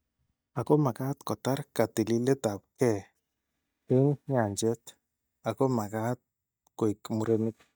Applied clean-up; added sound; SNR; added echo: neural mask model DeepFilterNet 3.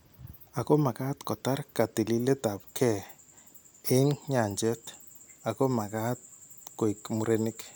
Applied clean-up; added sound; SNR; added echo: none; none; none; none.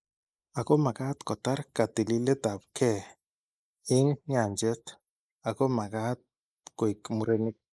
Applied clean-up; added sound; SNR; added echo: neural mask model Resemble Enhance denoiser.